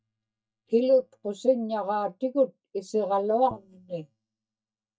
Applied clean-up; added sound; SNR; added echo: neural mask model DeepFilterNet 3.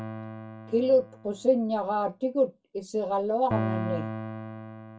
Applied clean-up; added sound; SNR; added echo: none; Piano; 8 dB; reverberation time 0.2 s.